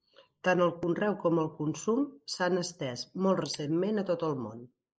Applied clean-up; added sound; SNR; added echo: neural mask model Resemble Enhance denoiser.